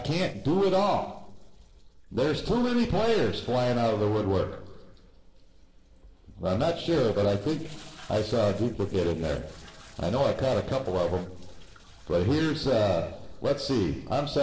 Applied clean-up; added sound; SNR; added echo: neural separator model SepFormer DNS4.